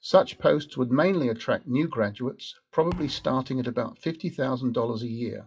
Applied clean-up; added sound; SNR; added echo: classical method WPE with log-MMSE.